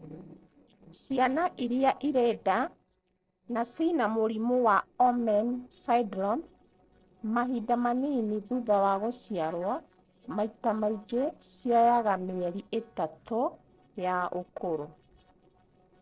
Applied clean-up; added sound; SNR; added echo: neural separator model SepFormer DNS4.